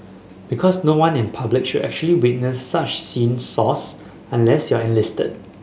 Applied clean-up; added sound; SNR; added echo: none; none; none; none.